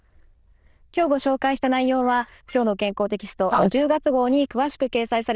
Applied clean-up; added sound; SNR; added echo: neural diffusion model UNIVERSE++.